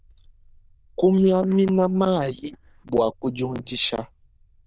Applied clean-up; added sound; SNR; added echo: neural diffusion model UNIVERSE++.